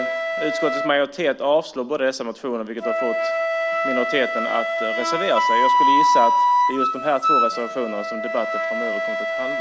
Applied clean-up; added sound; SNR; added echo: none; Wind instrument, woodwind instrument; -3 dB; none.